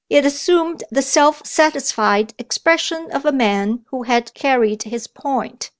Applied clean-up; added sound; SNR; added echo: none; none; none; none.